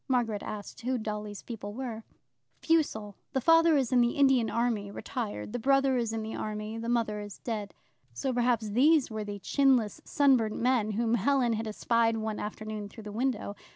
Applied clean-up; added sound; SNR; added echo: none; none; none; none.